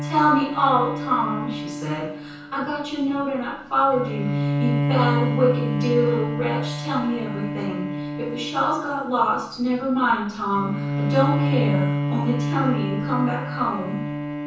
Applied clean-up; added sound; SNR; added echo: none; Bowed string instrument; 2 dB; reverberation time 0.6 s.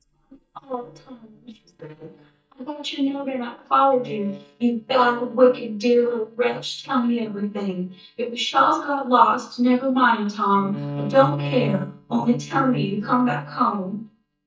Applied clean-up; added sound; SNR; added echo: neural mask model DeepFilterNet 3.